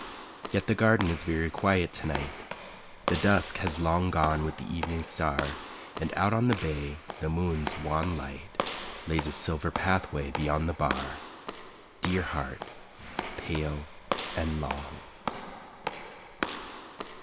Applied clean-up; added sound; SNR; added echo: none; Walk, footsteps / Slam; 8 dB; none.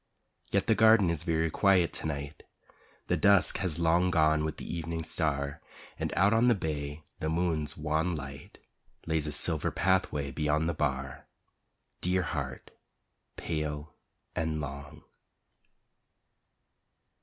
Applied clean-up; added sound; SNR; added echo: none; none; none; none.